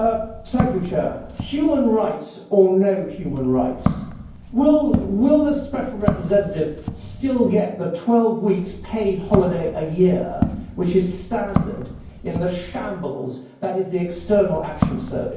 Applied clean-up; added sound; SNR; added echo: none; Walk, footsteps; 8 dB; reverberation time 0.9 s.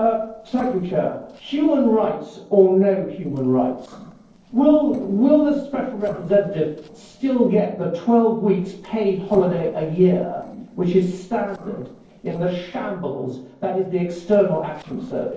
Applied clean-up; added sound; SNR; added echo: neural separator model SepFormer DNS4.